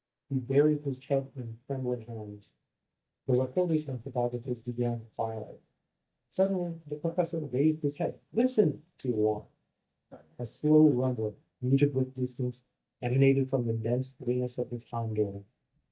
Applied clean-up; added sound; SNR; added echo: neural mask model DeepFilterNet 3.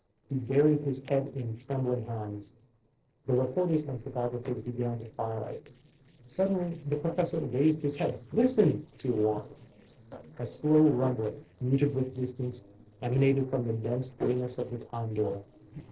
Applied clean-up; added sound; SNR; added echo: neural separator model SepFormer DNS4.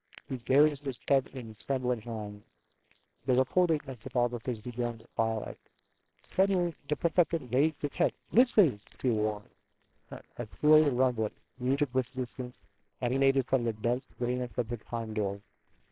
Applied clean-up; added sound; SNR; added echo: neural separator model SepFormer WHAMR!.